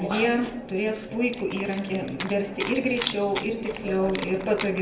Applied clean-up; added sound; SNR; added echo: none; Chewing, mastication; 11 dB; reverberation time 0.6 s.